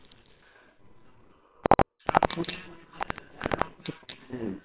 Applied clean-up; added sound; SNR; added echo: neural separator model SepFormer WHAMR!.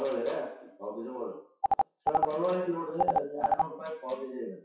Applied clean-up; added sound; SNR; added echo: classical method WPE with log-MMSE.